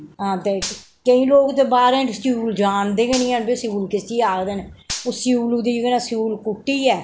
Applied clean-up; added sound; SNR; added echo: none; Gunshot, gunfire; 15 dB; none.